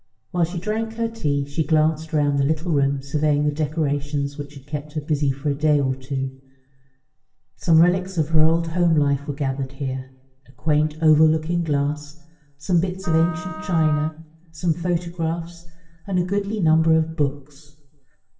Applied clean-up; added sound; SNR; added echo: none; Wind instrument, woodwind instrument; 16 dB; reverberation time 0.7 s.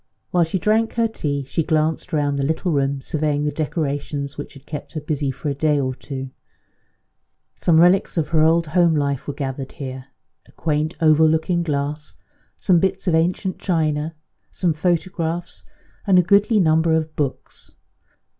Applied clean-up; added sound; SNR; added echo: none; none; none; none.